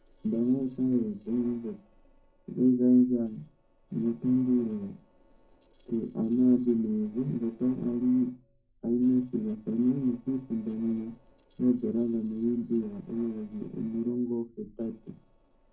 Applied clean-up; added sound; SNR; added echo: neural separator model SepFormer DNS4.